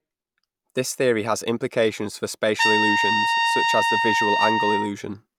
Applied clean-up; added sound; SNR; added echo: none; Trumpet; -1 dB; none.